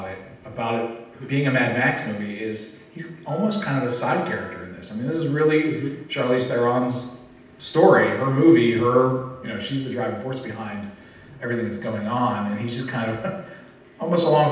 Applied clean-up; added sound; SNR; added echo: none; Wind instrument, woodwind instrument; 19 dB; reverberation time 0.9 s.